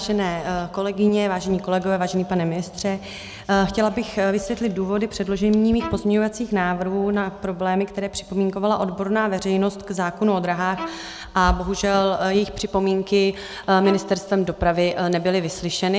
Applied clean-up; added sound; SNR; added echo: none; Bowed string instrument; 18 dB; none.